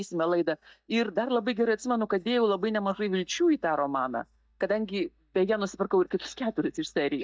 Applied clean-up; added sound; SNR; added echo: neural mask model DeepFilterNet 3.